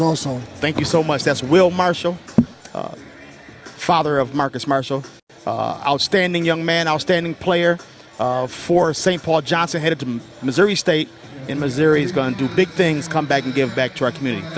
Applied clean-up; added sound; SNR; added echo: none; none; none; none.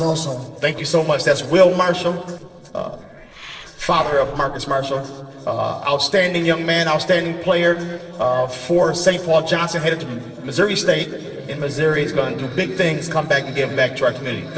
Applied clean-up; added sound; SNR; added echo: neural separator model SepFormer DNS4.